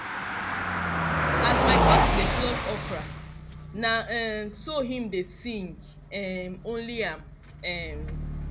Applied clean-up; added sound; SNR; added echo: none; Car passing by; -4 dB; none.